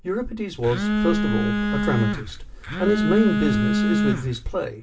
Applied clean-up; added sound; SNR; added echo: none; Telephone; -2 dB; reverberation time 0.2 s.